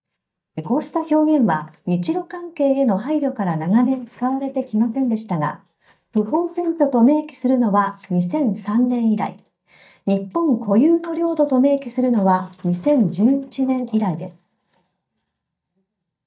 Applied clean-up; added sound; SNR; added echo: neural mask model DeepFilterNet 3.